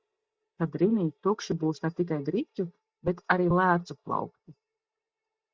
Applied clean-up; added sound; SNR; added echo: neural mask model DeepFilterNet 3.